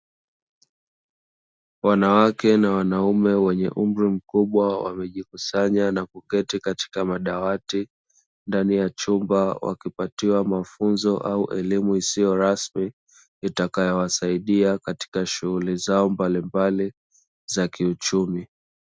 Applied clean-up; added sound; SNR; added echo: none; none; none; none.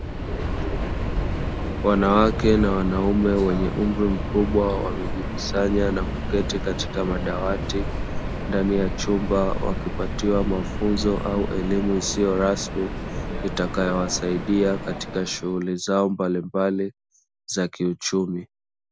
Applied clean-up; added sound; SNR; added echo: none; Subway, metro, underground; 4 dB; none.